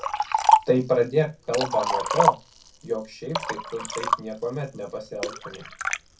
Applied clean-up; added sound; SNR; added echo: none; Liquid; -1 dB; reverberation time 0.3 s.